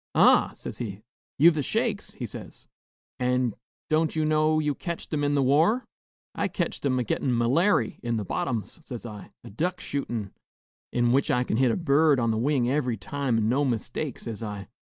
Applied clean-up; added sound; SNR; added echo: none; none; none; none.